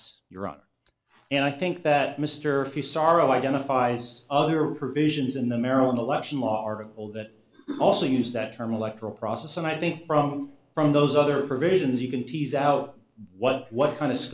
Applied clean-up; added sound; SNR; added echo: none; none; none; none.